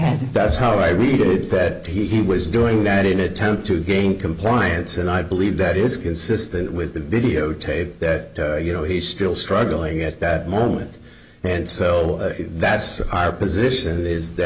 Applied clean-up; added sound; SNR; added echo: none; none; none; none.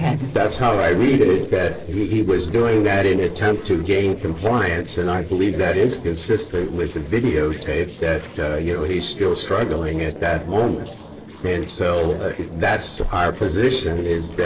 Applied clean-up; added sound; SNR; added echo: neural separator model SepFormer DNS4.